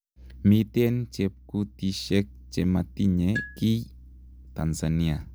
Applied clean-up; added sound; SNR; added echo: none; Marimba, xylophone; 15 dB; none.